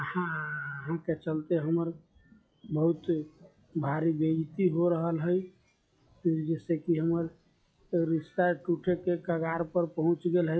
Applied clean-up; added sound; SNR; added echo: classical method log-MMSE.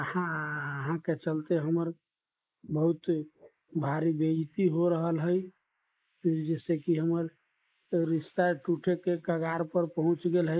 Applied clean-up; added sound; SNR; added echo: neural mask model Resemble Enhance denoiser.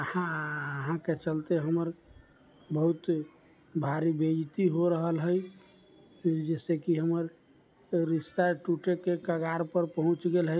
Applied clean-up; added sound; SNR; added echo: none; none; none; none.